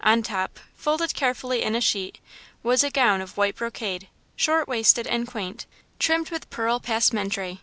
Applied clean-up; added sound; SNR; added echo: none; none; none; none.